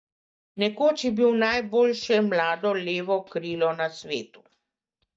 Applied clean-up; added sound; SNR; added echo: neural mask model DeepFilterNet 3.